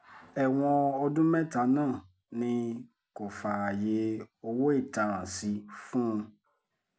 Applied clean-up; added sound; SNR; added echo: none; none; none; none.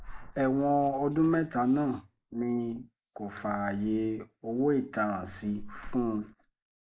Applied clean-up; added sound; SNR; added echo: neural mask model Resemble Enhance denoiser.